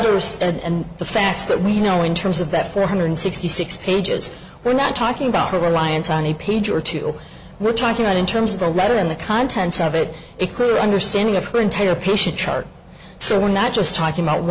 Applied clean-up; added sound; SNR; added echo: none; none; none; none.